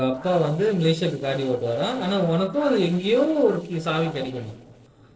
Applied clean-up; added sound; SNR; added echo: neural separator model SepFormer DNS4.